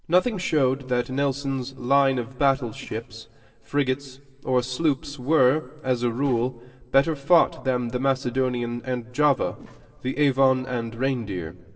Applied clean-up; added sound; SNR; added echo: neural separator model SepFormer DNS4.